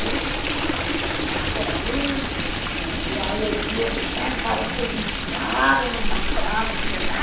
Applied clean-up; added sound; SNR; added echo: none; Stream; -3 dB; reverberation time 0.9 s.